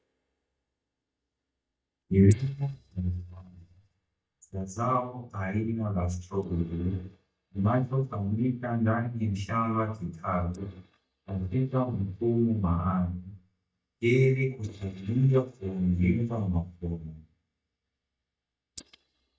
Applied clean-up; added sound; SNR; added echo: neural mask model DeepFilterNet 3.